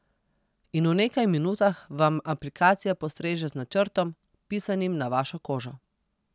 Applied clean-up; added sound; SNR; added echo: none; none; none; none.